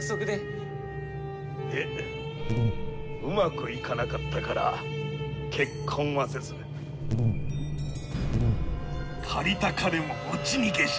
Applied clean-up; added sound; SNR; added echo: none; Buzz; 0 dB; none.